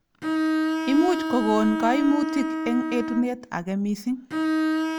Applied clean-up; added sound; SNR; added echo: none; Bowed string instrument; 1 dB; none.